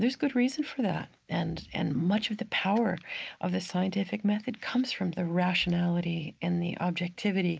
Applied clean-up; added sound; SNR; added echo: none; none; none; none.